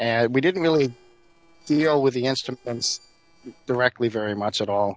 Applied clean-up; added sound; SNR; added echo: neural separator model SepFormer DNS4.